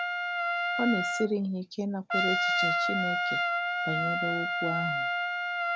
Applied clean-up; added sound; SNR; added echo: none; Trumpet; -4 dB; none.